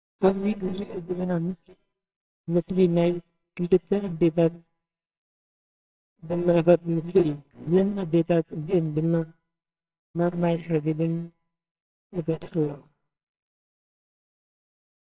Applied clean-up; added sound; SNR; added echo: neural separator model SepFormer WHAMR!.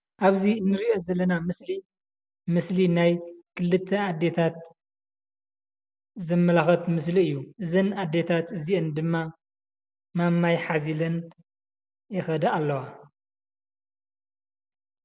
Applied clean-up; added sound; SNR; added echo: none; none; none; none.